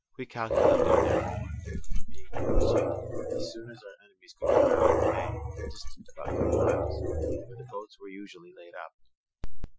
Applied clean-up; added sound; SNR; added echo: classical method Wiener filter.